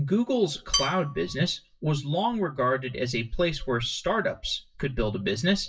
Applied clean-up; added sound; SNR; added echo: classical method WPE with log-MMSE.